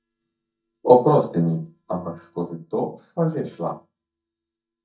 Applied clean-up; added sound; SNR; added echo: neural mask model DeepFilterNet 3.